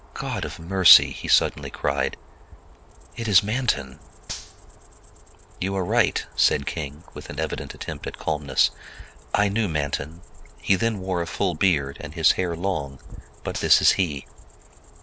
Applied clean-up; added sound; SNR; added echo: none; Gunshot, gunfire + Cricket; 18 dB; none.